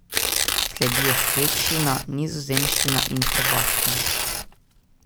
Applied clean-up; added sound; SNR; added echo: none; Tearing; -5 dB; none.